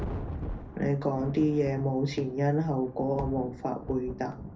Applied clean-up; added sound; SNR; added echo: none; Thunder; 10 dB; reverberation time 0.3 s.